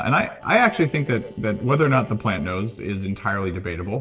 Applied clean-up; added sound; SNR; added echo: neural separator model SepFormer DNS4.